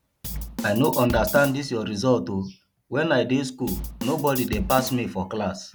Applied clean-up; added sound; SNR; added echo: none; Drum kit; 9 dB; none.